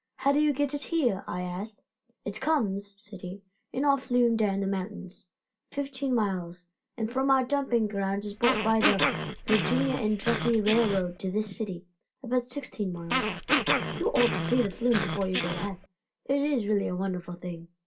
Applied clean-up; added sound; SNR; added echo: none; Growling; 2 dB; reverberation time 0.2 s.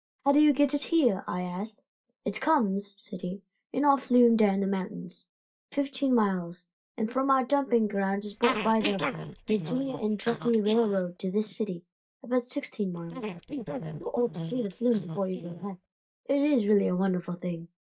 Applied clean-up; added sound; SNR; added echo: neural mask model DeepFilterNet 3.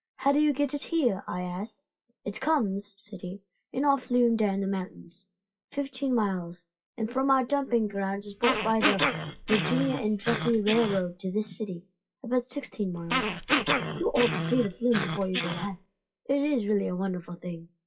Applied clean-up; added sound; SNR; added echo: classical method WPE with log-MMSE.